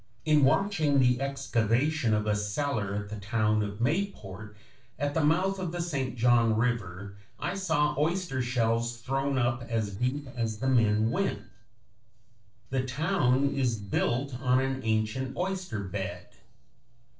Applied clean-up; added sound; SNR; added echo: neural separator model SepFormer DNS4.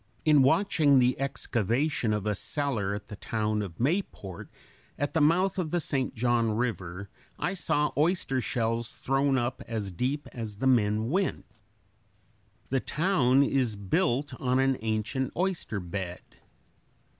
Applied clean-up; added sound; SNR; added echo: none; none; none; none.